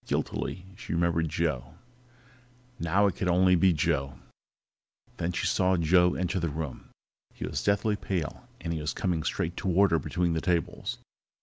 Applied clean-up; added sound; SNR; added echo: none; none; none; none.